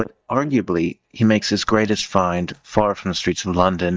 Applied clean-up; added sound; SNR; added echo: neural mask model DeepFilterNet 3.